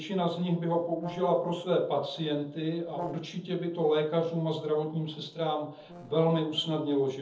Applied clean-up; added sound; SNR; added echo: neural separator model SepFormer DNS4.